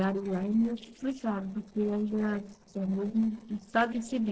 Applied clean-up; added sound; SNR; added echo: neural separator model SepFormer DNS4.